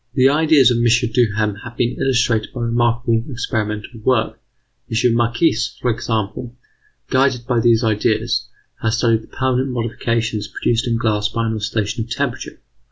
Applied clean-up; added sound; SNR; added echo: none; none; none; none.